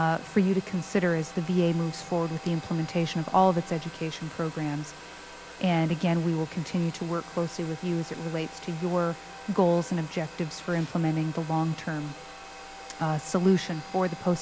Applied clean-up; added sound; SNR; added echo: none; Domestic sounds, home sounds; 16 dB; none.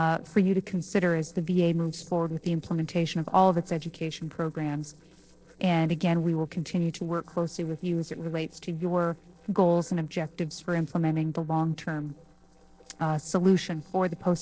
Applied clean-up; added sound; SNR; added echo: neural separator model SepFormer DNS4.